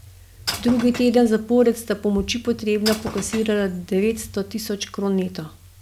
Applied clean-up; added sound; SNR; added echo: none; Shatter / Crushing; 14 dB; none.